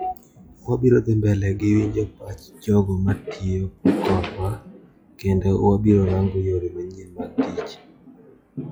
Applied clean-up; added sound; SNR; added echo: classical method log-MMSE.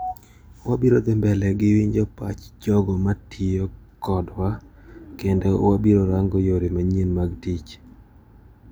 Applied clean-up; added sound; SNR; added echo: none; none; none; none.